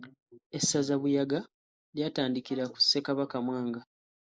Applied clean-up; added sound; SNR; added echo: neural mask model Resemble Enhance denoiser.